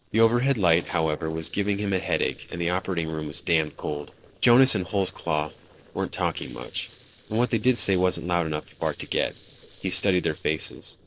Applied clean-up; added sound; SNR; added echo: neural separator model SepFormer DNS4.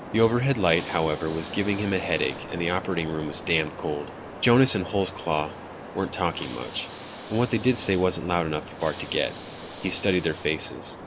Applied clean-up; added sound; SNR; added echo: none; Waves, surf + Hiss; 12 dB; none.